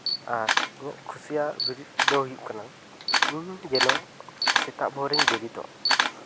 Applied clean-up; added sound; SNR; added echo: none; Camera; -5 dB; none.